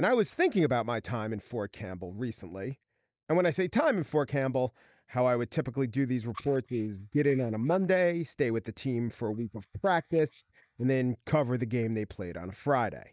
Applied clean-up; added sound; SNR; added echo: neural mask model DeepFilterNet 3.